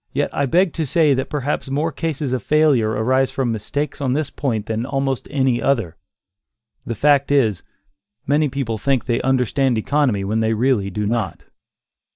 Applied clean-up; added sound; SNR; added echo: neural mask model Resemble Enhance denoiser.